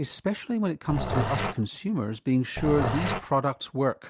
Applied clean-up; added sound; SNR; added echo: none; Growling; 3 dB; none.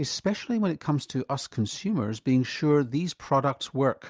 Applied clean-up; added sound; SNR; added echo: none; none; none; none.